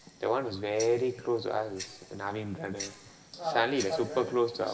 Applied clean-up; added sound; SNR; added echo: none; Tick-tock; 17 dB; reverberation time 2.7 s.